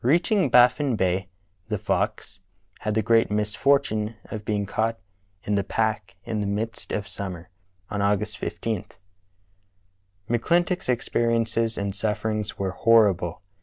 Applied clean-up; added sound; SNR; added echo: none; none; none; none.